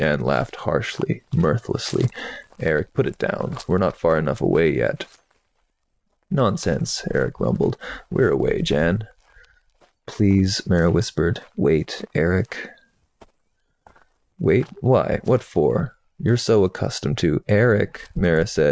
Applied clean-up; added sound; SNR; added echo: neural mask model RNNoise.